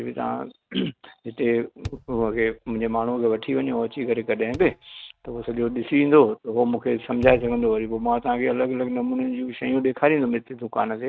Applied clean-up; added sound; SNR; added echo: neural mask model RNNoise.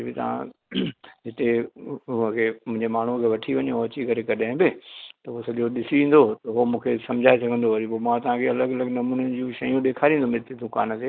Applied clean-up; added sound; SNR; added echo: neural mask model Resemble Enhance denoiser.